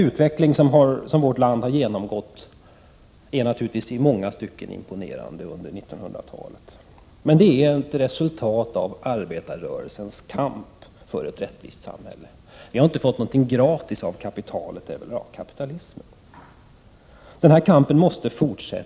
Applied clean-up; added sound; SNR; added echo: none; none; none; none.